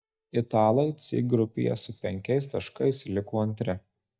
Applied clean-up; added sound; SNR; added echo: neural mask model DeepFilterNet 3.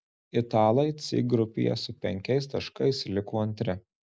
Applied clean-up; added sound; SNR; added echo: none; none; none; none.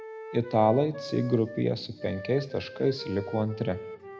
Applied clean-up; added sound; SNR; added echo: none; Wind instrument, woodwind instrument; 13 dB; reverberation time 1.2 s.